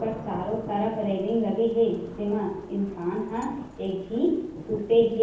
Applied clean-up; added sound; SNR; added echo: none; Thunder / Rain; 16 dB; reverberation time 0.9 s.